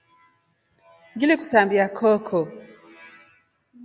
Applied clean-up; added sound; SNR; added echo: none; none; none; none.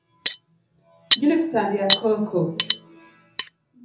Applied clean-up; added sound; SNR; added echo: none; Cutlery, silverware; 3 dB; reverberation time 0.6 s.